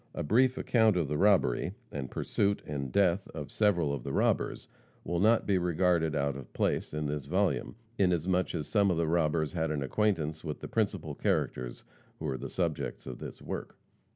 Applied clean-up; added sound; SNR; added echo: none; none; none; none.